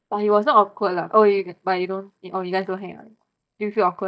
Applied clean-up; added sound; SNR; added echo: neural mask model DeepFilterNet 3.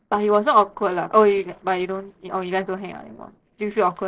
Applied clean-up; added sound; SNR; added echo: neural separator model SepFormer DNS4.